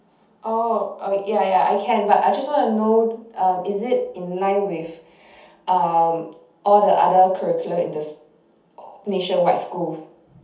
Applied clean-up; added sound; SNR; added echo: none; none; none; reverberation time 0.6 s.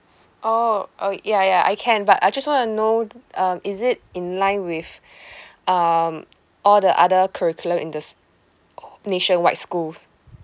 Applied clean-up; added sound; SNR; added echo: none; none; none; none.